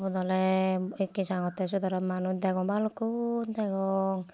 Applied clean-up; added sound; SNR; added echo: none; none; none; none.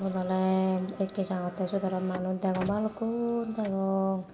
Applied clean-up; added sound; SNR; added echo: none; Car; 16 dB; reverberation time 0.6 s.